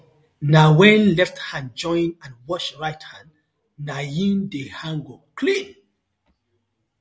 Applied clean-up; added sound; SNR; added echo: none; none; none; none.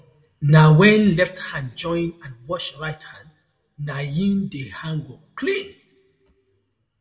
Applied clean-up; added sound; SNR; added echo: none; none; none; reverberation time 0.7 s.